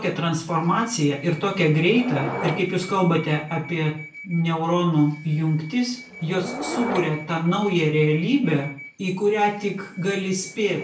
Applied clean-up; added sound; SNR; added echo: none; Subway, metro, underground / Door; 13 dB; reverberation time 0.3 s.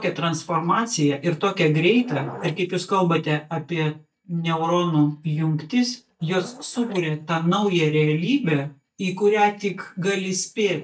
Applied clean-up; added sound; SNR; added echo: neural mask model DeepFilterNet 3.